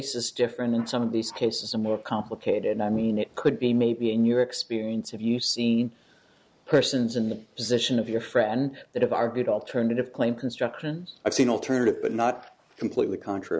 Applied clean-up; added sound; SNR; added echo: none; none; none; none.